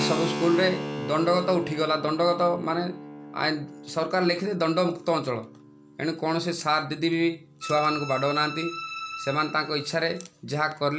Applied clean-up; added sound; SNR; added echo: none; Keyboard (musical) + Bowed string instrument; 10 dB; none.